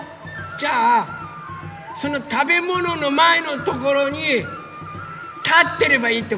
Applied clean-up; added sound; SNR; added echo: none; none; none; none.